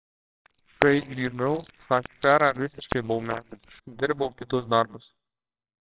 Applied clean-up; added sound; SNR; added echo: neural separator model SepFormer WHAMR!.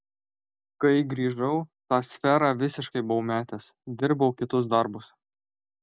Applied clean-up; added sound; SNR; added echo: none; none; none; none.